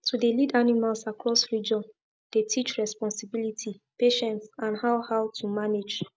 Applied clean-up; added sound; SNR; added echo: none; none; none; none.